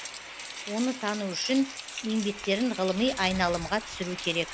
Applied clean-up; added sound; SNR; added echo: none; Rain; 10 dB; none.